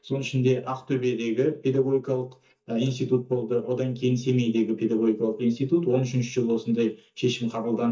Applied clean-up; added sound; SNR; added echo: neural mask model DeepFilterNet 3.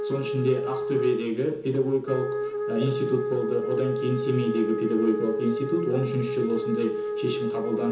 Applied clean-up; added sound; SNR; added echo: none; Wind instrument, woodwind instrument; 3 dB; reverberation time 0.6 s.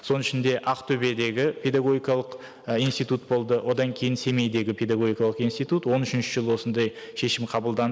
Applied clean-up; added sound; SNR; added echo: none; none; none; none.